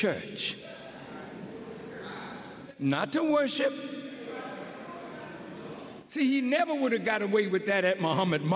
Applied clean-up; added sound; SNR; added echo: none; none; none; none.